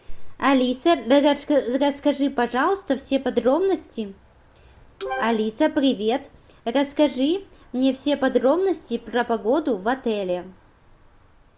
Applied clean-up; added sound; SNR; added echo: none; none; none; none.